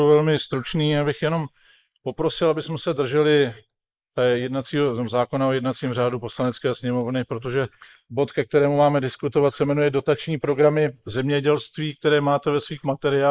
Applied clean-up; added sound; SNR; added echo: neural mask model Resemble Enhance denoiser.